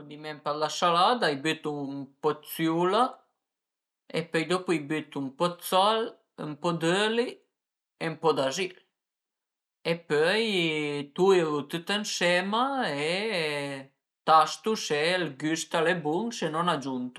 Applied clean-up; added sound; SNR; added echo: none; none; none; none.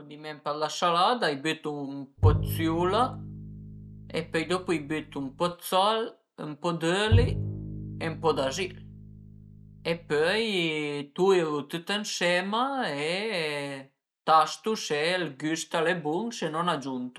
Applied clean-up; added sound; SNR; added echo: none; Bowed string instrument; 3 dB; none.